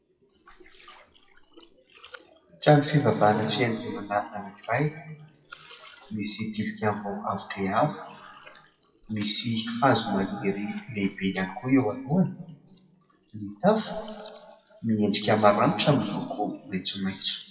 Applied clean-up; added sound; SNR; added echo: classical method WPE with log-MMSE.